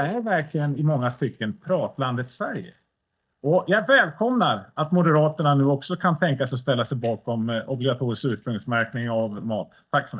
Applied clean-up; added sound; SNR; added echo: neural mask model DeepFilterNet 3.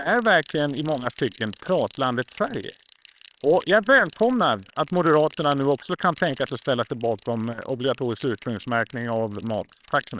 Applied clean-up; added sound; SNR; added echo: neural separator model SepFormer WHAMR!.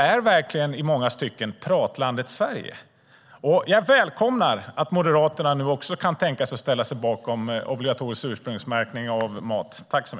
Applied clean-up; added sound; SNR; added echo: none; none; none; none.